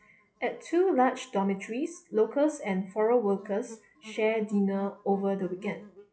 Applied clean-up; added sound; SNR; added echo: classical method log-MMSE.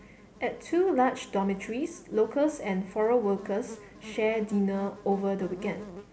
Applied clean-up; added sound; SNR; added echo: none; Buzz; 19 dB; none.